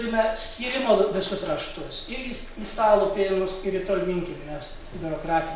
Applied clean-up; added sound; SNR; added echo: none; none; none; none.